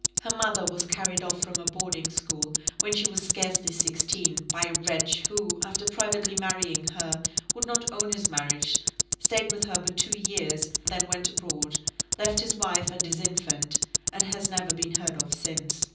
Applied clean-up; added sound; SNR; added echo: none; Tick-tock; -5 dB; reverberation time 0.6 s.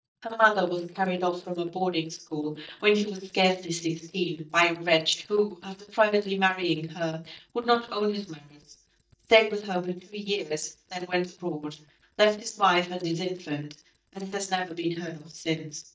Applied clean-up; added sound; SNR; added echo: neural mask model DeepFilterNet 3.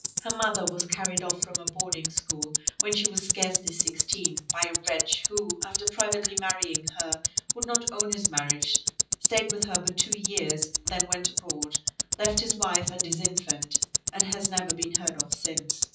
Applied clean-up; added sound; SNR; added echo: classical method WPE with log-MMSE.